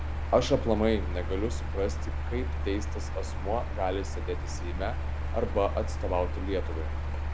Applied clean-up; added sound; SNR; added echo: none; Mechanical fan; 0 dB; none.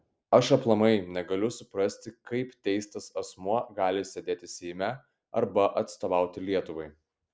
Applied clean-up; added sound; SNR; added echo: none; none; none; none.